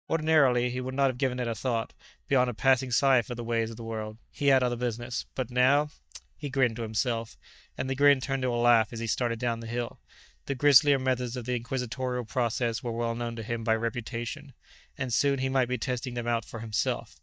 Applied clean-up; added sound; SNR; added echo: neural mask model DeepFilterNet 3.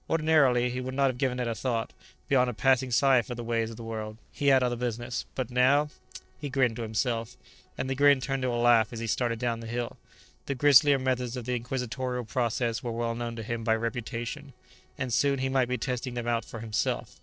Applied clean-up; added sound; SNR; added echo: neural separator model SepFormer DNS4.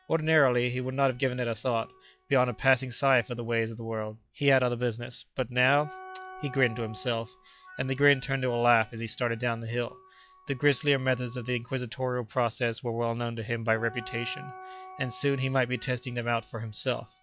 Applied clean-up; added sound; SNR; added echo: classical method log-MMSE.